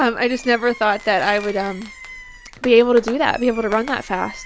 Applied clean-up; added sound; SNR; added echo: none; Fireworks; 18 dB; none.